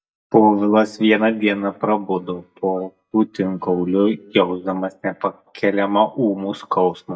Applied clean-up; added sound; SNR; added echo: neural mask model DeepFilterNet 3.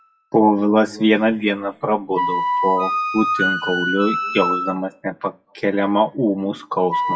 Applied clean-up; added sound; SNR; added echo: classical method WPE with log-MMSE.